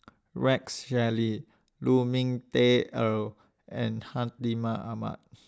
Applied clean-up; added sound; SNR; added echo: none; none; none; none.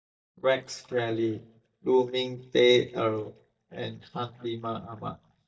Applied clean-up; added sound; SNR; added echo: neural mask model DeepFilterNet 3.